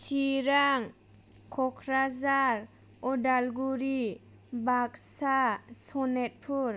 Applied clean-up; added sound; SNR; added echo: none; none; none; none.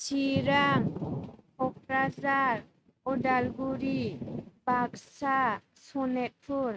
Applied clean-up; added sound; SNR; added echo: neural mask model RNNoise.